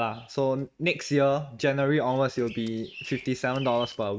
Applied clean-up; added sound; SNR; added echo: neural mask model RNNoise.